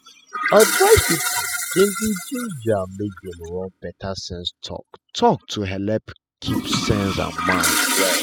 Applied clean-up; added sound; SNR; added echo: classical method spectral subtraction.